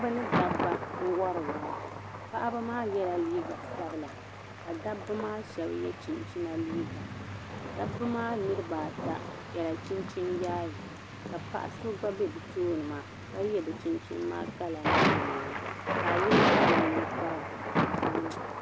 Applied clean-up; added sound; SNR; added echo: none; Thunder; -1 dB; none.